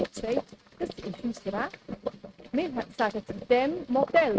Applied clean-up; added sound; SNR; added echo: neural mask model RNNoise.